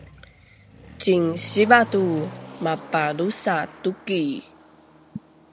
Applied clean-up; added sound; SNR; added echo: none; Motor vehicle (road); 17 dB; none.